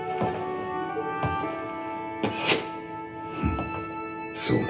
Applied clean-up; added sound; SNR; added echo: none; none; none; reverberation time 0.3 s.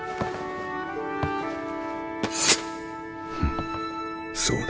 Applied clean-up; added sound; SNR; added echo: none; none; none; none.